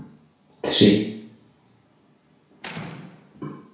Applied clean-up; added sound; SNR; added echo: none; Slam; 18 dB; reverberation time 0.6 s.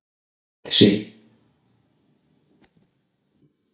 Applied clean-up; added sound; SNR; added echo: neural mask model DeepFilterNet 3.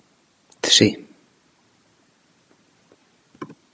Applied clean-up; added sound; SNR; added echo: none; none; none; none.